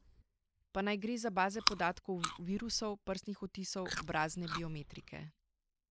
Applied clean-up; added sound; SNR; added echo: neural mask model Resemble Enhance denoiser.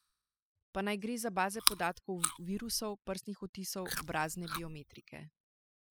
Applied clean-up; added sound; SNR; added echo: classical method spectral subtraction.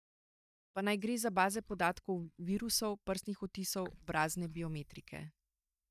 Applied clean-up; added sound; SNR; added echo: neural mask model DeepFilterNet 3.